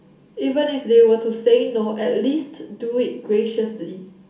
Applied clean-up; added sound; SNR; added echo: none; none; none; reverberation time 0.4 s.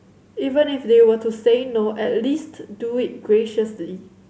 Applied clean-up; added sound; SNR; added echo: none; none; none; none.